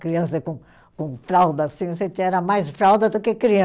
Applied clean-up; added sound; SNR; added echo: none; none; none; none.